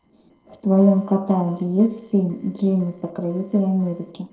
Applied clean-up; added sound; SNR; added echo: neural separator model SepFormer DNS4.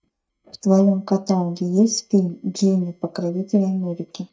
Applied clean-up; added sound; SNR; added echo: neural mask model DeepFilterNet 3.